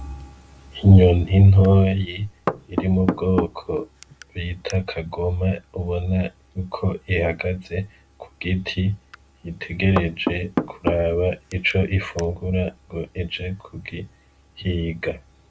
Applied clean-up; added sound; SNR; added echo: none; Knock / Wood; 9 dB; none.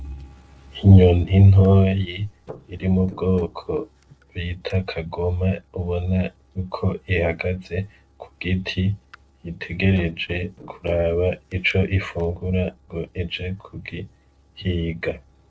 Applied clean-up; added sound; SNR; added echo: neural separator model SepFormer DNS4.